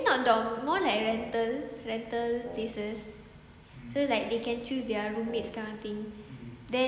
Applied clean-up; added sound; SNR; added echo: none; Wind instrument, woodwind instrument; 15 dB; none.